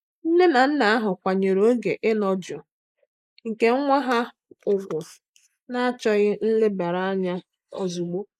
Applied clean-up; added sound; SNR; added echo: neural mask model Resemble Enhance denoiser.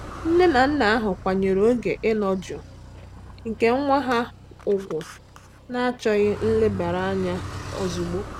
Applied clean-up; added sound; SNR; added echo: none; Car; 13 dB; none.